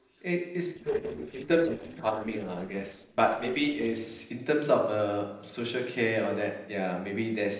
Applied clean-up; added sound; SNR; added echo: neural separator model SepFormer DNS4.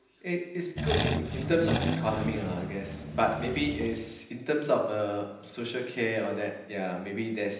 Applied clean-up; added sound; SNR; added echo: none; Accelerating, revving, vroom; 2 dB; reverberation time 0.9 s.